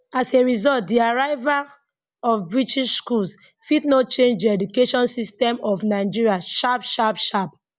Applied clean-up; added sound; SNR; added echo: none; none; none; none.